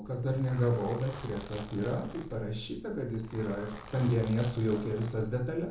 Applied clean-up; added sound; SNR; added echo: none; Zipper (clothing); 15 dB; reverberation time 0.9 s.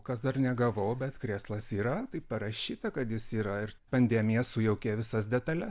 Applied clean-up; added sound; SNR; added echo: none; none; none; none.